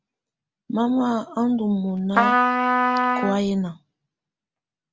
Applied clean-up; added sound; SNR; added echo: none; Trumpet; -4 dB; none.